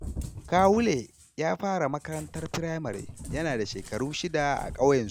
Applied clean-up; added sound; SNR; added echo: none; Cat; 13 dB; none.